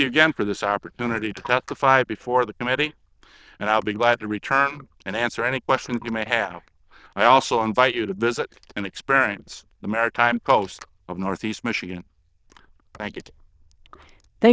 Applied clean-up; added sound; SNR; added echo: neural diffusion model UNIVERSE++.